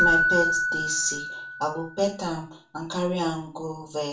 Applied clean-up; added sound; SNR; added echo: none; Keyboard (musical); -1 dB; reverberation time 0.3 s.